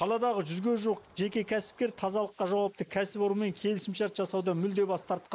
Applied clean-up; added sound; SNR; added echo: neural mask model Resemble Enhance denoiser.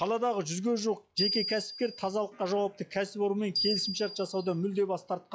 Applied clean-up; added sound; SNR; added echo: classical method log-MMSE.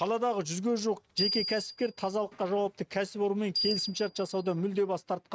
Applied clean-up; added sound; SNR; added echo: neural mask model RNNoise.